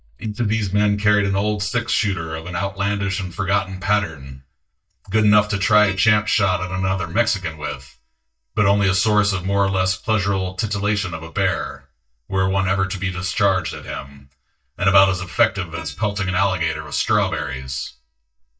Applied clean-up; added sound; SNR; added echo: neural mask model DeepFilterNet 3.